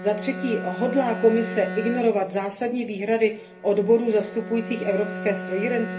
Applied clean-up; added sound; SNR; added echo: none; Bowed string instrument; 10 dB; reverberation time 0.3 s.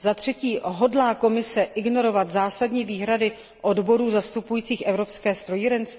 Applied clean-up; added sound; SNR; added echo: none; none; none; none.